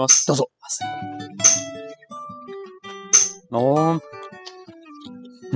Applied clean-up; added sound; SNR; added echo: classical method spectral subtraction.